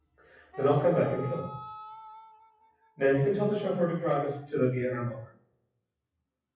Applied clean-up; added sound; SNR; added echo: classical method WPE with log-MMSE.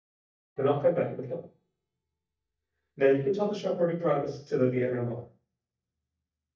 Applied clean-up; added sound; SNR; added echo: neural mask model DeepFilterNet 3.